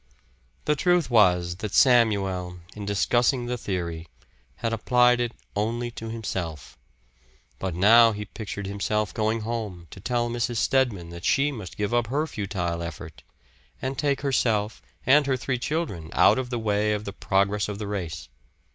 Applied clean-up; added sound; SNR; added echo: none; none; none; none.